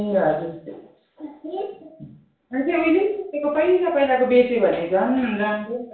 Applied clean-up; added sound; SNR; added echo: none; none; none; reverberation time 0.5 s.